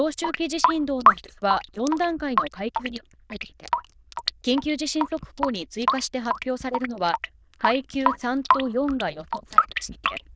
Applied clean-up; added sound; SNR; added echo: neural diffusion model UNIVERSE++.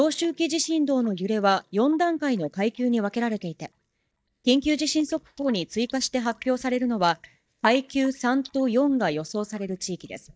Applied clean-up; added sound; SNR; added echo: neural mask model DeepFilterNet 3.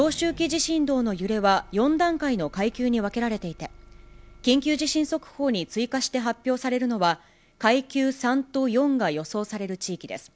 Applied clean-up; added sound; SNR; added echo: none; none; none; none.